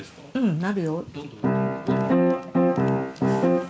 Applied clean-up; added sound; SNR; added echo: none; none; none; none.